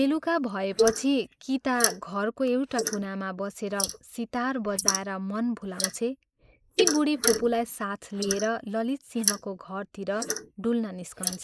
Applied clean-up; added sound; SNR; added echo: neural mask model Resemble Enhance denoiser.